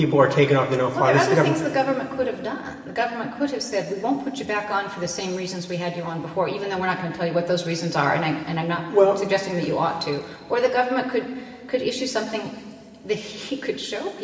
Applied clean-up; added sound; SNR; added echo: none; none; none; reverberation time 2.6 s.